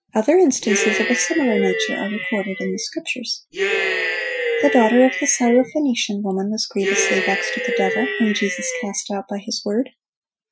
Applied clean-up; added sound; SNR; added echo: classical method Wiener filter.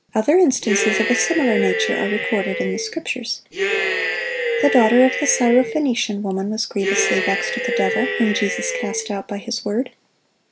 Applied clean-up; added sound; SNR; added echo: none; Cheering; 2 dB; none.